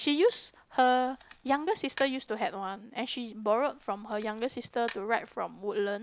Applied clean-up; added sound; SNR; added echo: none; Camera; 17 dB; none.